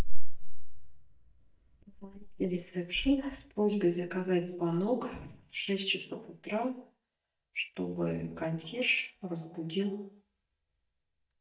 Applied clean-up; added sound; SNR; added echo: neural mask model DeepFilterNet 3.